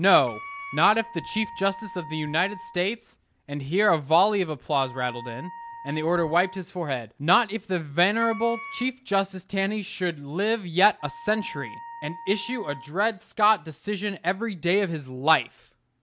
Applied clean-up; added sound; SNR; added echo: none; Wind instrument, woodwind instrument + Wind instrument, woodwind instrument; 16 dB; none.